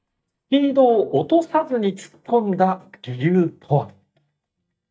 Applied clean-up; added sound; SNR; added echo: neural mask model DeepFilterNet 3.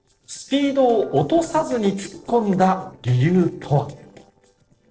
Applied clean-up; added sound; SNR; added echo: neural separator model SepFormer DNS4.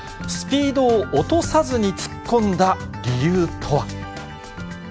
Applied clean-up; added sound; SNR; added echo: none; none; none; none.